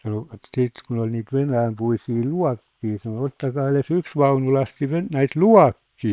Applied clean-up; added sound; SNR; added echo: neural separator model SepFormer WHAM!.